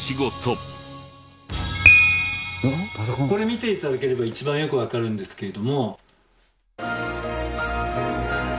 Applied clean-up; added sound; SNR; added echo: none; Piano; 1 dB; none.